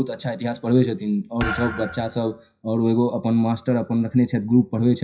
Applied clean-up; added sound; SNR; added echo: classical method WPE with log-MMSE.